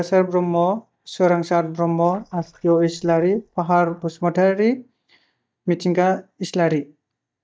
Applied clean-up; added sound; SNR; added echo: neural mask model DeepFilterNet 3.